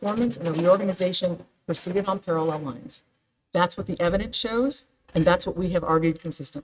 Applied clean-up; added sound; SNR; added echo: neural mask model RNNoise.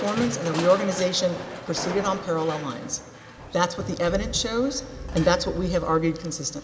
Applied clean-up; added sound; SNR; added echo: none; Crushing; 10 dB; none.